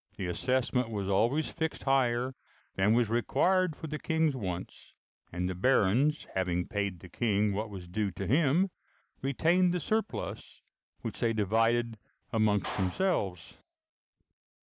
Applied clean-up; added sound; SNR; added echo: none; Clapping; 15 dB; none.